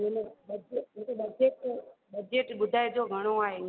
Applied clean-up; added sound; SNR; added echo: none; none; none; none.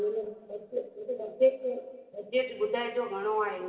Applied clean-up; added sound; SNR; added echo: none; none; none; reverberation time 2.9 s.